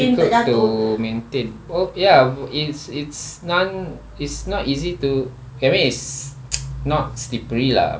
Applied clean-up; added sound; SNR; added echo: none; none; none; none.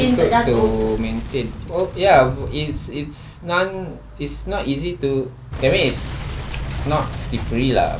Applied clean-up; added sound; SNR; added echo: none; Boom; 10 dB; none.